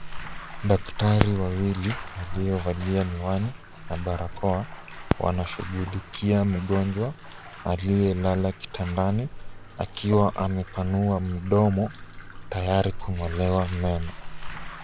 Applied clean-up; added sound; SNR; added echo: none; Bathtub (filling or washing); 10 dB; none.